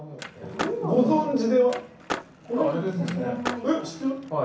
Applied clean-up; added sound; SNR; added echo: none; Skateboard; 12 dB; reverberation time 0.6 s.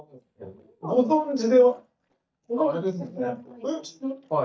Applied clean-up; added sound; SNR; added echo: neural mask model DeepFilterNet 3.